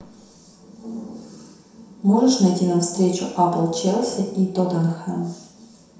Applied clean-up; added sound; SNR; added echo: none; none; none; reverberation time 0.7 s.